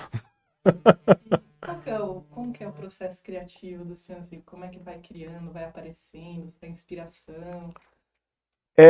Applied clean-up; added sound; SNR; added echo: neural mask model RNNoise.